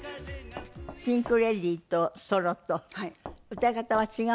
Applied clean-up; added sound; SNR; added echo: none; Knock; 16 dB; none.